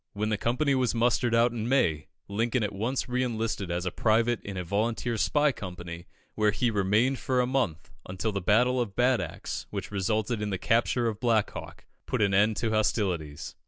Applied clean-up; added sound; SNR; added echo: none; none; none; none.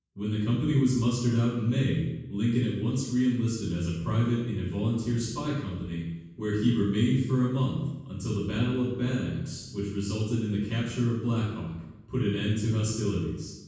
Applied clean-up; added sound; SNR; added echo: none; none; none; reverberation time 1.2 s.